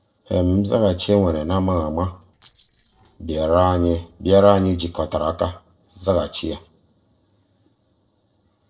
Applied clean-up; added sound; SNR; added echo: neural separator model SepFormer DNS4.